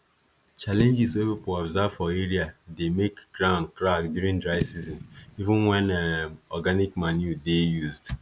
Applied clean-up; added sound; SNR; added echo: none; Fireworks / Boom; 14 dB; none.